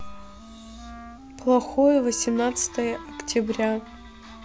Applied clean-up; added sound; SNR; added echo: none; Wind instrument, woodwind instrument; 18 dB; none.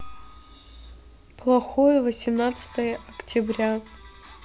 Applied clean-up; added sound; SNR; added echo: none; none; none; none.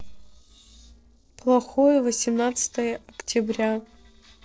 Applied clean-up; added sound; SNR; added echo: neural separator model SepFormer DNS4.